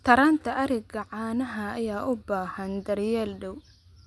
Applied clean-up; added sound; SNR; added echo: none; none; none; none.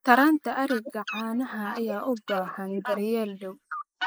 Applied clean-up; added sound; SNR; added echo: neural mask model Resemble Enhance denoiser.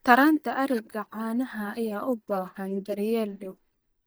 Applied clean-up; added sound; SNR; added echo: neural mask model DeepFilterNet 3.